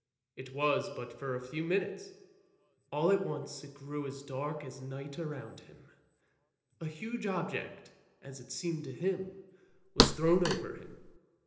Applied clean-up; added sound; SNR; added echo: none; Thump, thud; -5 dB; reverberation time 1.0 s.